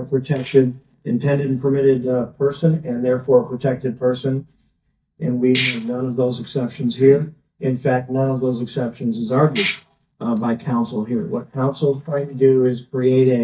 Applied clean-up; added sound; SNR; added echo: neural mask model DeepFilterNet 3.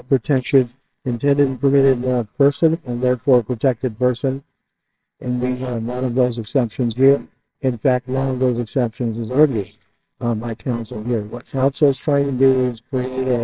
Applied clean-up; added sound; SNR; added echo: neural separator model SepFormer WHAMR!.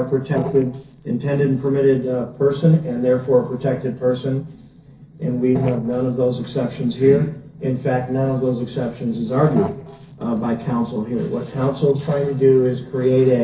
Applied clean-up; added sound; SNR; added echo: neural separator model SepFormer DNS4.